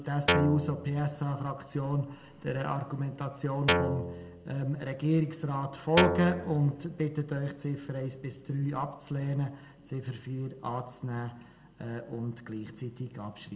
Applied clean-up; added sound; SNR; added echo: none; Guitar; -1 dB; reverberation time 1.7 s.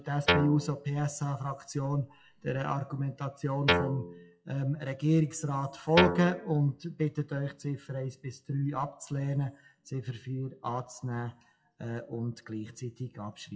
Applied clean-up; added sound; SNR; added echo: classical method WPE with log-MMSE.